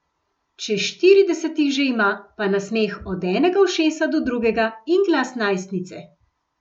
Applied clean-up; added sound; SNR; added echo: none; none; none; none.